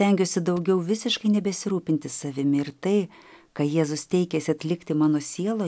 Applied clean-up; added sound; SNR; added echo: none; none; none; none.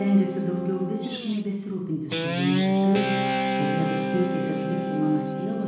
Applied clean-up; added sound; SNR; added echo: none; Guitar; 0 dB; reverberation time 0.9 s.